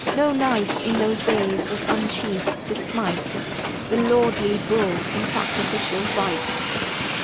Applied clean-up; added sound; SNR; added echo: none; Hiss; 1 dB; none.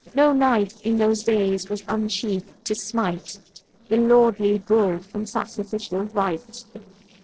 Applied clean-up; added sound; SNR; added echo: neural separator model SepFormer DNS4.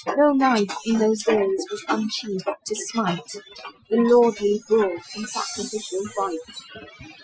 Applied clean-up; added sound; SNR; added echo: classical method Wiener filter.